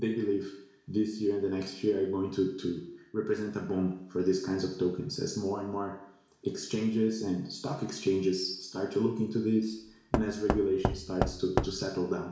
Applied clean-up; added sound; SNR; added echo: none; Knock / Wood; 2 dB; reverberation time 0.7 s.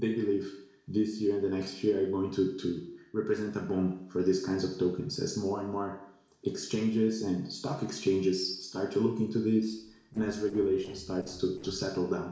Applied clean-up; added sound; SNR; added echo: neural separator model SepFormer DNS4.